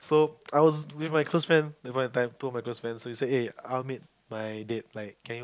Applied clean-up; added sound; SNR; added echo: none; none; none; none.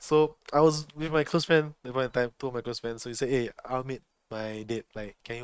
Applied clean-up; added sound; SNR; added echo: neural mask model RNNoise.